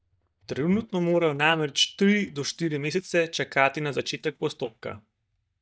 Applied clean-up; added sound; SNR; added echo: neural mask model DeepFilterNet 3.